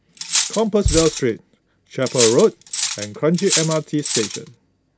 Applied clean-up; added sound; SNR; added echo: none; Bass drum + Cutlery, silverware; 3 dB; none.